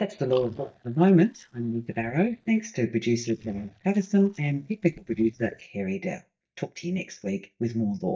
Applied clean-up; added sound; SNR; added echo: neural mask model DeepFilterNet 3.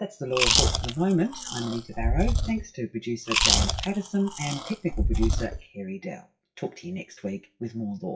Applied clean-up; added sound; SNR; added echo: classical method WPE with log-MMSE.